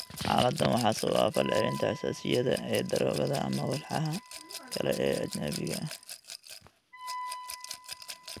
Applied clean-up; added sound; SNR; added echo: none; Rattle / Glass + Wind instrument, woodwind instrument; 11 dB; none.